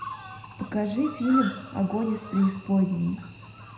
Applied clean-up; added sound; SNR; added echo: none; Cricket; 12 dB; reverberation time 0.7 s.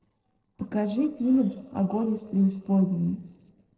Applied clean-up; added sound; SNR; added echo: neural separator model SepFormer DNS4.